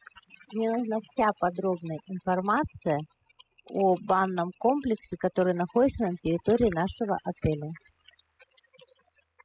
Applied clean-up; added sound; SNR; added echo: classical method spectral subtraction.